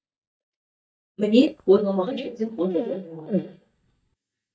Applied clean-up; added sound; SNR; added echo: neural mask model DeepFilterNet 3.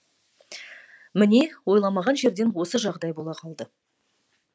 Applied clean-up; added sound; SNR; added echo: none; none; none; none.